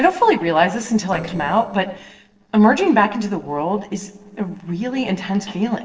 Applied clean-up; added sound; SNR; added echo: neural separator model SepFormer DNS4.